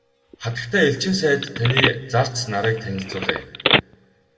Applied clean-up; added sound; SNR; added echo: none; Telephone; 3 dB; reverberation time 1.3 s.